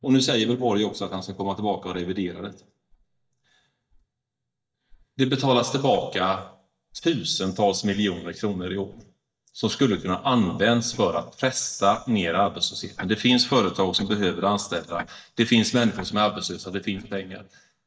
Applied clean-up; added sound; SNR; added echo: neural mask model DeepFilterNet 3.